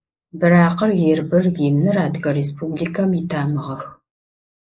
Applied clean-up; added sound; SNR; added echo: neural mask model Resemble Enhance denoiser.